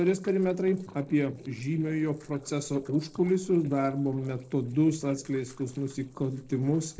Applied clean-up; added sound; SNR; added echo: neural separator model SepFormer DNS4.